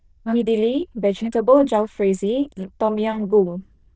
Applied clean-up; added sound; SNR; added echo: neural diffusion model UNIVERSE++.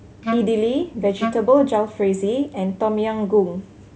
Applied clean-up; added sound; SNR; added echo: none; Wind instrument, woodwind instrument; 7 dB; none.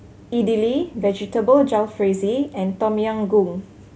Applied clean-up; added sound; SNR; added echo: none; none; none; none.